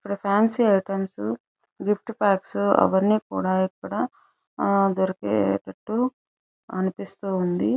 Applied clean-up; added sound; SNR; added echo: none; none; none; none.